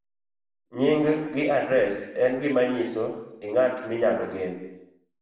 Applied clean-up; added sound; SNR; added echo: neural separator model SepFormer DNS4.